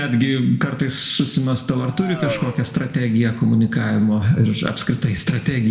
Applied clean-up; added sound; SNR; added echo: none; Race car, auto racing; 13 dB; reverberation time 0.9 s.